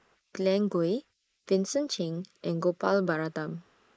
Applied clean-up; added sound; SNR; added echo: neural mask model Resemble Enhance denoiser.